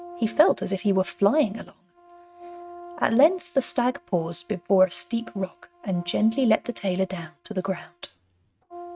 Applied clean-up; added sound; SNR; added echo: neural mask model RNNoise.